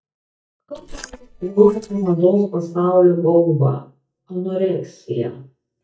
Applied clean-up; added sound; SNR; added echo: neural mask model DeepFilterNet 3.